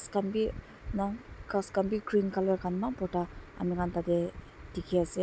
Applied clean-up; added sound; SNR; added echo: none; none; none; none.